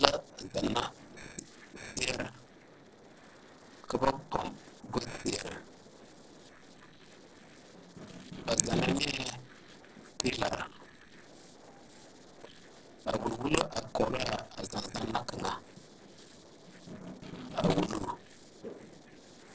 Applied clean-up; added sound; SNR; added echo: neural separator model SepFormer DNS4.